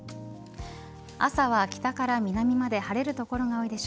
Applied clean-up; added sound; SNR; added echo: none; none; none; none.